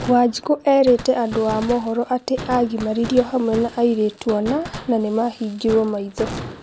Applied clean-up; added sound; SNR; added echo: none; Fireworks; 14 dB; none.